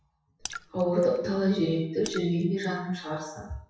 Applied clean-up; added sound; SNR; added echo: classical method WPE with log-MMSE.